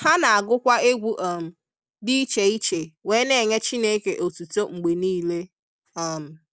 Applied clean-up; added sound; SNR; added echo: none; none; none; none.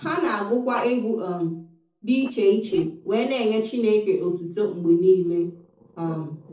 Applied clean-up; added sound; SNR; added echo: neural separator model SepFormer DNS4.